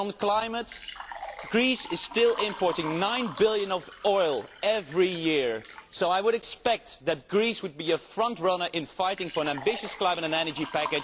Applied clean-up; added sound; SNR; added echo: none; Water / Liquid; 12 dB; none.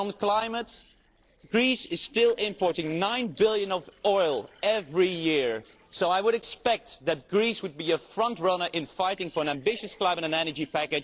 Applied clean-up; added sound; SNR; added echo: neural separator model SepFormer DNS4.